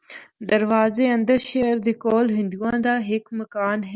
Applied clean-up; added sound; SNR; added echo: none; none; none; none.